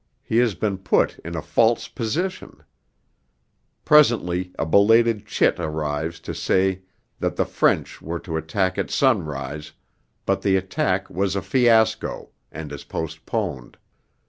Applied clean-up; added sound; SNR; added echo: none; none; none; none.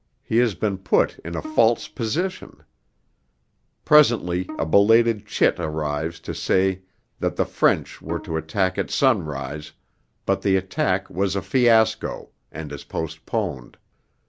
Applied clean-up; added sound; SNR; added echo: none; Bowed string instrument; 19 dB; none.